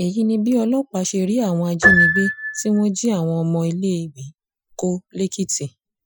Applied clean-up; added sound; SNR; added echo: classical method Wiener filter.